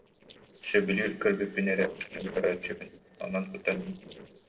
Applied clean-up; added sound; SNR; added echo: neural separator model SepFormer DNS4.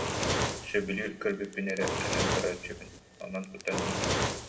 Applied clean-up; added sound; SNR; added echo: none; Fire; -2 dB; reverberation time 0.7 s.